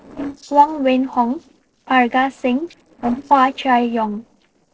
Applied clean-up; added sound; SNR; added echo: neural separator model SepFormer DNS4.